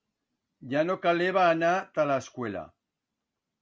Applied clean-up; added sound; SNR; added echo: none; none; none; none.